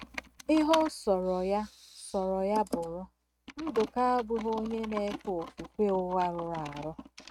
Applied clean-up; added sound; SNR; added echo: neural mask model RNNoise.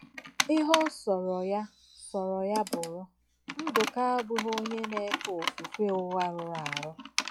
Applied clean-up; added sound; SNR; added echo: classical method log-MMSE.